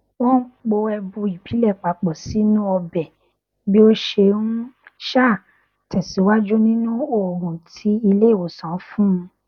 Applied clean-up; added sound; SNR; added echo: none; none; none; none.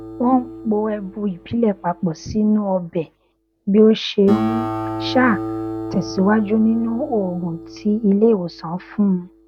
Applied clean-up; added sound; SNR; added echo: none; Acoustic guitar; 10 dB; none.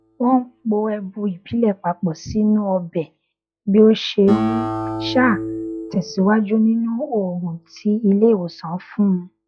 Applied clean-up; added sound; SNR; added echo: classical method log-MMSE.